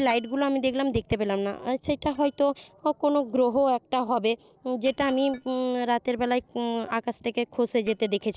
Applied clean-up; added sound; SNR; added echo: neural separator model SepFormer DNS4.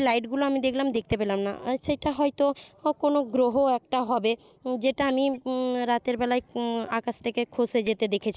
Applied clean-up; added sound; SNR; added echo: neural mask model Resemble Enhance denoiser.